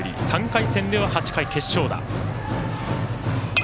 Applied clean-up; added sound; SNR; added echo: none; none; none; none.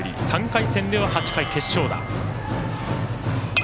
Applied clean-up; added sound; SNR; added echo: none; Plucked string instrument; 10 dB; none.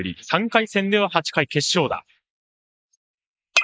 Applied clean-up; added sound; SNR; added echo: neural mask model Resemble Enhance denoiser.